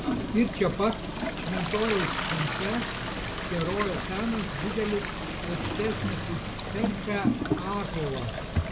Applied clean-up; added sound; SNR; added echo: none; Toilet flush + Engine; 1 dB; none.